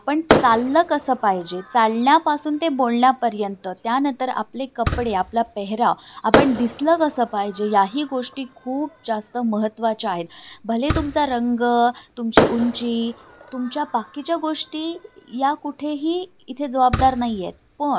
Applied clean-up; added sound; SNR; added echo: none; Fireworks; 7 dB; none.